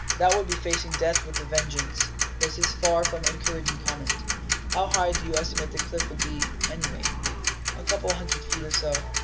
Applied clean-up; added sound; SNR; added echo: none; Tick-tock; -2 dB; none.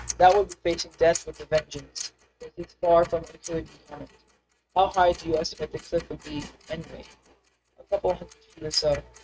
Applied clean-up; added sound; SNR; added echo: neural mask model RNNoise.